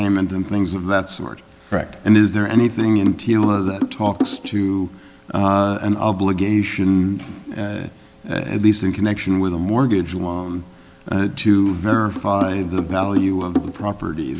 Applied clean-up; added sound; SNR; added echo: none; Drum; 6 dB; none.